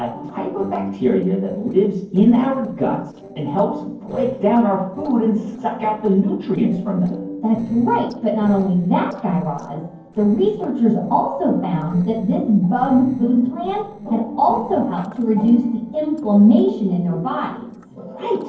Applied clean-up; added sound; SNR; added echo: neural separator model SepFormer DNS4.